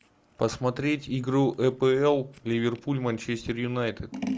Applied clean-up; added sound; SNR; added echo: none; Scissors; 15 dB; none.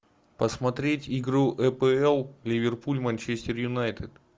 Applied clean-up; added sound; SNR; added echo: none; none; none; none.